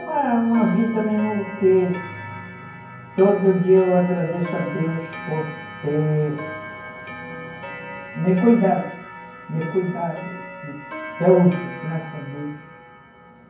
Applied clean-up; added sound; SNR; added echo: none; Clock; 14 dB; reverberation time 0.9 s.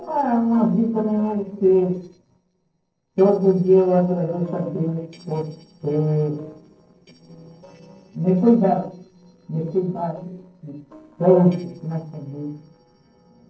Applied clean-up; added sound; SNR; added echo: neural separator model SepFormer DNS4.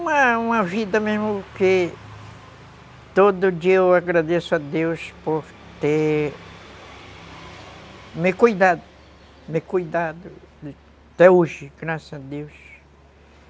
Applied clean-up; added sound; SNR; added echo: none; none; none; none.